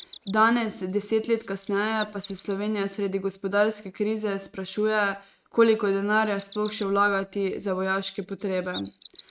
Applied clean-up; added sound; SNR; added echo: neural mask model RNNoise.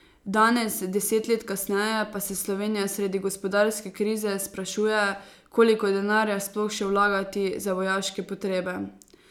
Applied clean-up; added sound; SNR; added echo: none; none; none; none.